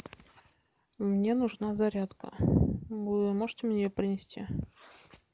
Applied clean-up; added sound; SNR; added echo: none; none; none; none.